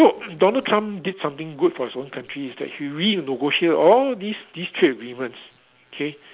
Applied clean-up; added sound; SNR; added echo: none; none; none; none.